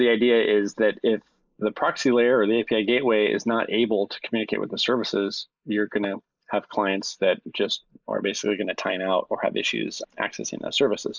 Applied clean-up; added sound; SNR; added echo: neural mask model Resemble Enhance denoiser.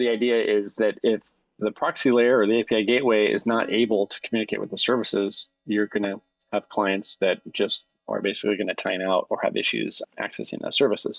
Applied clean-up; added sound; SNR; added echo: neural mask model DeepFilterNet 3.